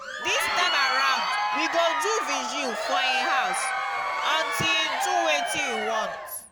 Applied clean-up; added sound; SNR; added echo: none; Crowd; -1 dB; none.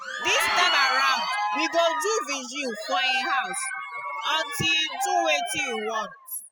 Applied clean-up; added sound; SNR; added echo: classical method spectral subtraction.